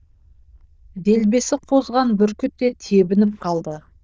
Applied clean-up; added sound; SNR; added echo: neural diffusion model UNIVERSE++.